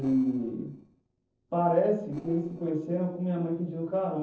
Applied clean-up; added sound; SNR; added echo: neural separator model SepFormer DNS4.